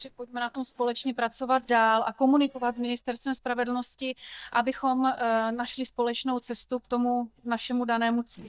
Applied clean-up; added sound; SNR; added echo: neural mask model DeepFilterNet 3.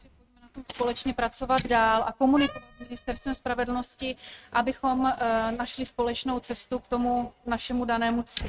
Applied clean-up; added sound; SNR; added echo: neural mask model RNNoise.